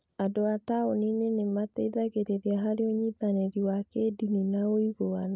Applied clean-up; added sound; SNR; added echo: none; none; none; none.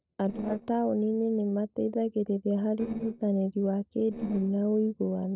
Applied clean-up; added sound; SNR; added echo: neural separator model SepFormer DNS4.